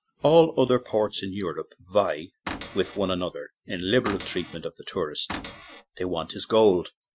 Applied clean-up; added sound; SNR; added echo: classical method Wiener filter.